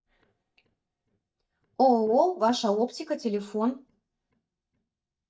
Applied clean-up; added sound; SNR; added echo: neural mask model DeepFilterNet 3.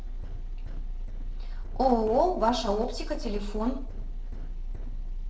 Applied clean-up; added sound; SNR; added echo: neural separator model SepFormer DNS4.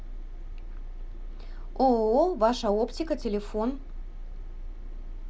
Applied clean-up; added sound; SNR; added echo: none; none; none; none.